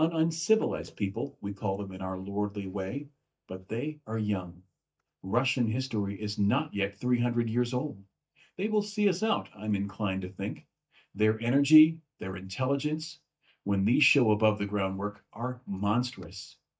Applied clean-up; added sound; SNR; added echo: neural mask model DeepFilterNet 3.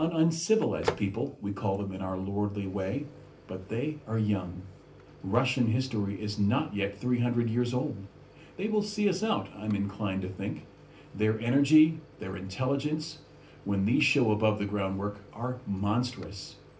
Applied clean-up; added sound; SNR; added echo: none; Microwave oven; 18 dB; reverberation time 0.3 s.